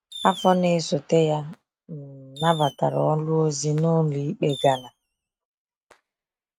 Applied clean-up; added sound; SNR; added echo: neural mask model RNNoise.